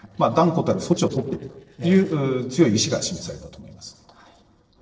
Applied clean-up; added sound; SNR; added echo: neural separator model SepFormer DNS4.